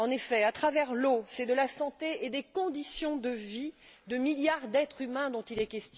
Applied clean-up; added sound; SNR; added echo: none; none; none; none.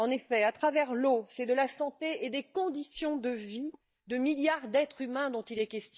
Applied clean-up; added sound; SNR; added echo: neural mask model DeepFilterNet 3.